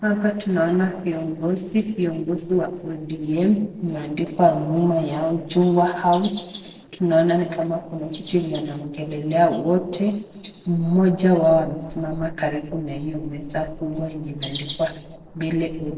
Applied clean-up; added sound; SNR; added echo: neural separator model SepFormer DNS4.